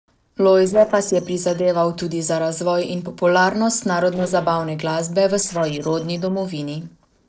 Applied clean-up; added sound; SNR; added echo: neural separator model SepFormer DNS4.